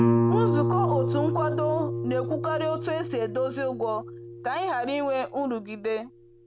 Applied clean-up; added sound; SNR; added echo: none; Guitar; -1 dB; none.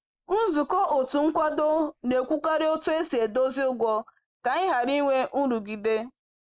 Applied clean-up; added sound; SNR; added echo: neural mask model Resemble Enhance denoiser.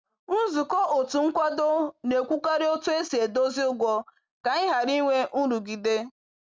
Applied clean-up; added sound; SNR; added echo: none; none; none; none.